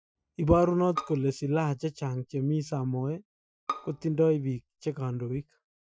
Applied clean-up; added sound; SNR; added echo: classical method Wiener filter.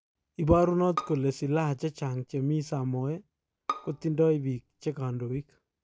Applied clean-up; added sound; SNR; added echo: none; Bowed string instrument; 13 dB; none.